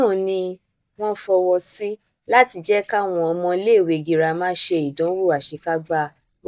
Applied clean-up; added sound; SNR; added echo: neural mask model DeepFilterNet 3.